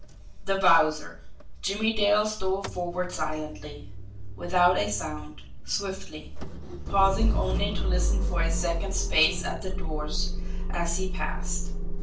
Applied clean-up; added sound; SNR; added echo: none; Idling / Engine starting / Motor vehicle (road); 2 dB; reverberation time 0.3 s.